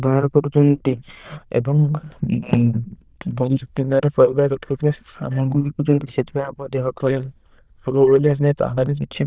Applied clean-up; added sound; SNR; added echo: neural diffusion model UNIVERSE++.